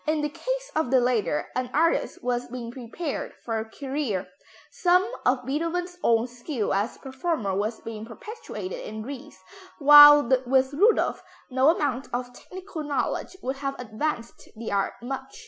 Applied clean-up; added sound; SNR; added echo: none; none; none; none.